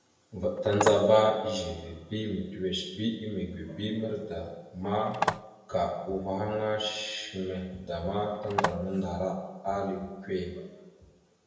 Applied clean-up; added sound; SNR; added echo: none; Telephone; 4 dB; reverberation time 1.0 s.